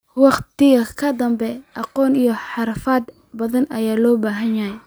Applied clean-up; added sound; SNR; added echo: none; none; none; none.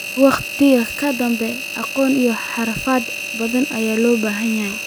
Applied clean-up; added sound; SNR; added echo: none; Engine; 8 dB; none.